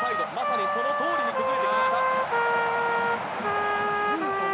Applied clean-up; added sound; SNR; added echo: none; Trumpet; -5 dB; none.